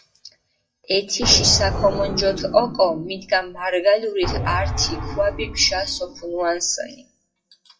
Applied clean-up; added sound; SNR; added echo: classical method WPE with log-MMSE.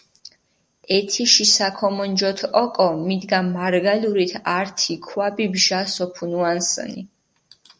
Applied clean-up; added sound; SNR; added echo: none; none; none; none.